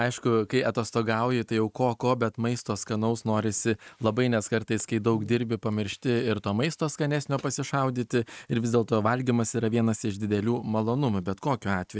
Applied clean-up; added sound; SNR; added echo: neural mask model RNNoise.